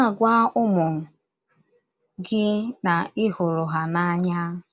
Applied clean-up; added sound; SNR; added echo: none; none; none; none.